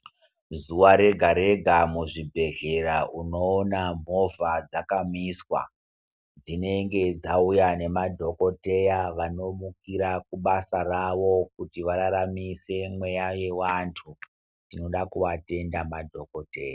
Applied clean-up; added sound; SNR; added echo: none; none; none; none.